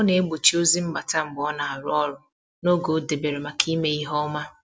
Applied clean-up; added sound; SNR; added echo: none; none; none; none.